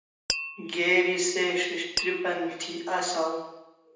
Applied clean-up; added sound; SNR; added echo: none; Tap; 9 dB; reverberation time 0.9 s.